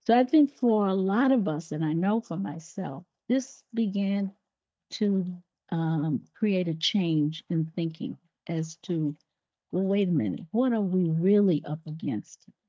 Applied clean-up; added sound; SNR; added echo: neural mask model DeepFilterNet 3.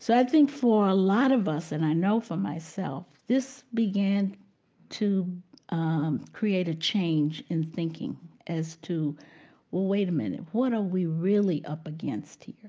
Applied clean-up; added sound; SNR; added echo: none; none; none; none.